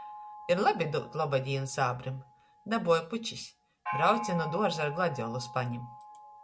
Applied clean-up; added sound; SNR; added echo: none; Gong; 11 dB; none.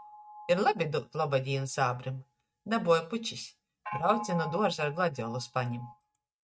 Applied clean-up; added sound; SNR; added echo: neural mask model RNNoise.